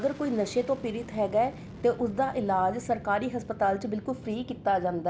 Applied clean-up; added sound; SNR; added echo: none; Fixed-wing aircraft, airplane; 15 dB; none.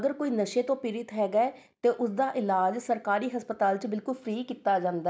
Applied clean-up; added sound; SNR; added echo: none; none; none; none.